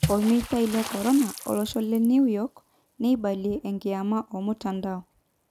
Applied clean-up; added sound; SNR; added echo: none; Water / Splash, splatter; 12 dB; none.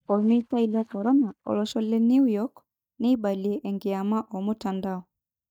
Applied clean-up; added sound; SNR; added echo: neural mask model DeepFilterNet 3.